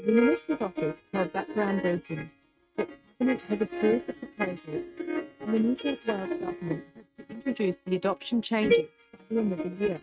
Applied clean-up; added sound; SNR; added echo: neural mask model RNNoise.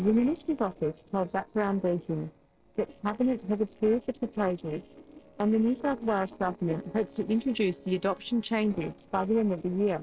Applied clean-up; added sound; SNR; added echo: neural separator model SepFormer DNS4.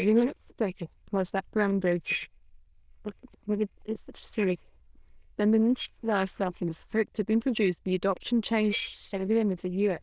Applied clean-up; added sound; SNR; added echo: neural diffusion model UNIVERSE++.